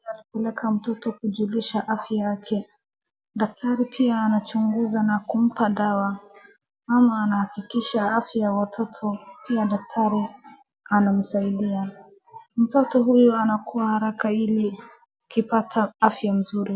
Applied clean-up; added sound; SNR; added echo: none; none; none; none.